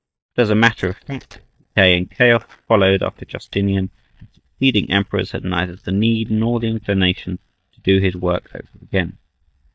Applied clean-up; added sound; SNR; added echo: neural mask model DeepFilterNet 3.